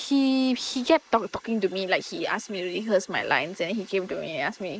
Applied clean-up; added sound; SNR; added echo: neural mask model Resemble Enhance denoiser.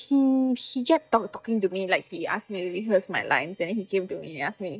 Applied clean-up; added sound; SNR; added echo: neural mask model DeepFilterNet 3.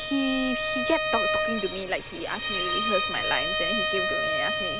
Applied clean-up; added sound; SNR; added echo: none; Bowed string instrument; -3 dB; none.